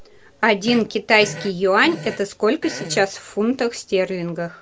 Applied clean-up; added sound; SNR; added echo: none; Fart; 16 dB; none.